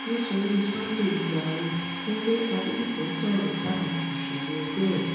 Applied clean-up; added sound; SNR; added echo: none; Domestic sounds, home sounds; 5 dB; reverberation time 1.0 s.